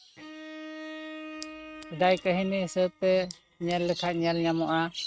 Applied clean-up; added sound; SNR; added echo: neural mask model RNNoise.